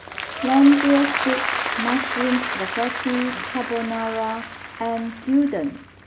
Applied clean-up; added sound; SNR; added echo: none; Applause; 6 dB; none.